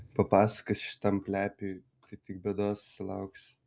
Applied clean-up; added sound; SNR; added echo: none; none; none; none.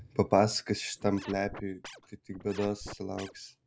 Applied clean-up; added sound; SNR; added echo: none; Scratching (performance technique); 16 dB; none.